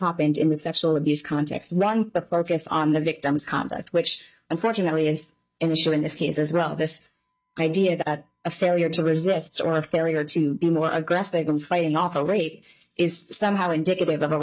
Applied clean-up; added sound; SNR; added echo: neural mask model DeepFilterNet 3.